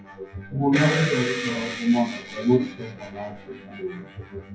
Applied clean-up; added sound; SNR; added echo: classical method WPE with log-MMSE.